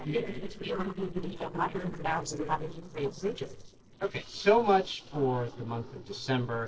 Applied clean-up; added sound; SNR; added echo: neural separator model SepFormer DNS4.